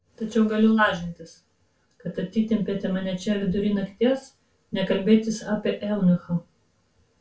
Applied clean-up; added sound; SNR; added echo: none; none; none; reverberation time 0.2 s.